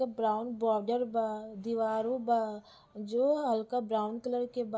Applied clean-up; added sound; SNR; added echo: none; none; none; none.